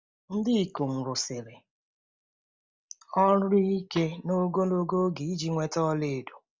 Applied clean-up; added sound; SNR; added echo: neural mask model DeepFilterNet 3.